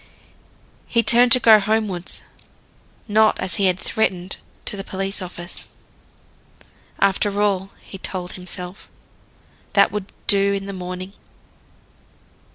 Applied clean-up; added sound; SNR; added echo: none; none; none; none.